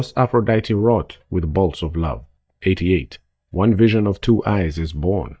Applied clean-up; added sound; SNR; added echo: neural mask model DeepFilterNet 3.